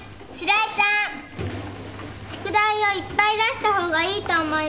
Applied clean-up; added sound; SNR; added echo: none; none; none; none.